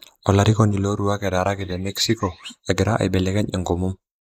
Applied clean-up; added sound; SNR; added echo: neural mask model Resemble Enhance denoiser.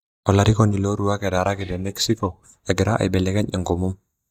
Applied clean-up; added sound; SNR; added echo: neural mask model DeepFilterNet 3.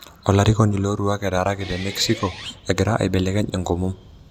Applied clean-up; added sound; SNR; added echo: none; Guitar; 17 dB; none.